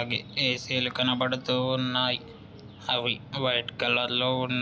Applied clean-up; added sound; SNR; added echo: none; none; none; none.